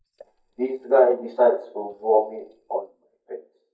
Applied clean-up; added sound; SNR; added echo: neural mask model DeepFilterNet 3.